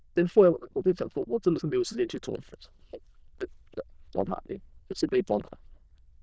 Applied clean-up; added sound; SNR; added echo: neural diffusion model UNIVERSE++.